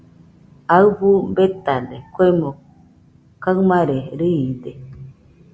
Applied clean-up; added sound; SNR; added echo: none; none; none; none.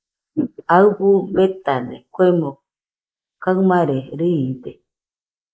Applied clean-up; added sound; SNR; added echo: neural mask model Resemble Enhance denoiser.